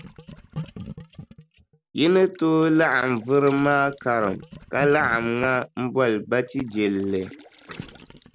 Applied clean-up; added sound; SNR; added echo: none; Gurgling; 18 dB; none.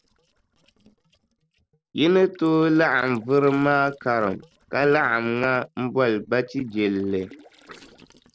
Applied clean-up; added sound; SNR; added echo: neural separator model SepFormer DNS4.